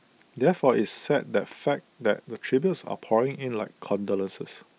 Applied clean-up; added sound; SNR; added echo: none; none; none; none.